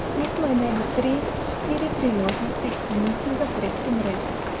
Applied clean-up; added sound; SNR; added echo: none; Rain; 1 dB; none.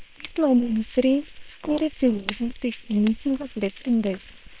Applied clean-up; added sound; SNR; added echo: neural separator model SepFormer WHAM!.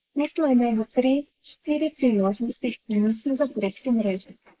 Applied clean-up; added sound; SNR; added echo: neural mask model Resemble Enhance denoiser.